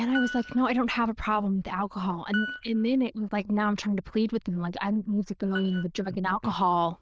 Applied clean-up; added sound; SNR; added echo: neural diffusion model UNIVERSE++.